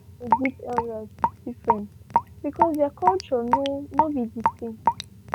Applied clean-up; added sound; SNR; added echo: none; Raindrop / Drip; -2 dB; none.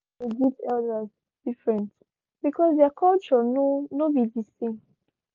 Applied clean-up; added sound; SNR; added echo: none; none; none; none.